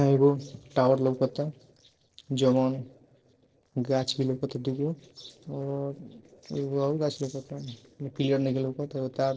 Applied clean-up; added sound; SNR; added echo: neural separator model SepFormer DNS4.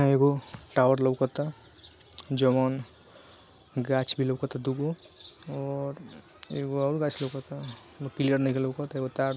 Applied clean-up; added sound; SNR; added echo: none; none; none; none.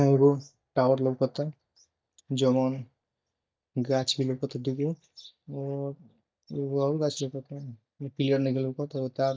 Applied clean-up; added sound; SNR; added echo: neural mask model DeepFilterNet 3.